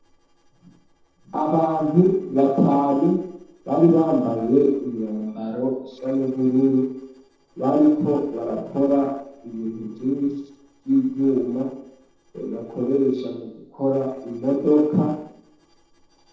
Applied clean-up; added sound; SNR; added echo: neural separator model SepFormer DNS4.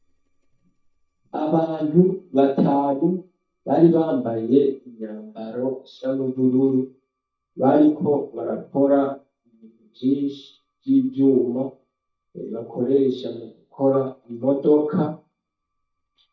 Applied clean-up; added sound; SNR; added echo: neural mask model DeepFilterNet 3.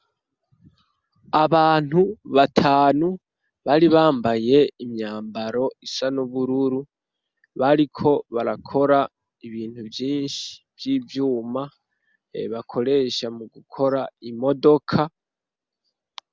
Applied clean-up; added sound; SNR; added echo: none; none; none; none.